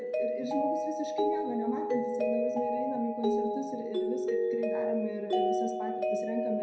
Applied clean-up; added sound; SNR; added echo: none; Mallet percussion; -4 dB; reverberation time 0.6 s.